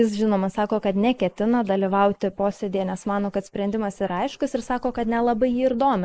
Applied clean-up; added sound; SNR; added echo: neural mask model Resemble Enhance denoiser.